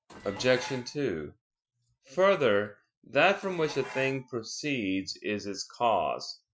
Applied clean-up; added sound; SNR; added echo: classical method Wiener filter.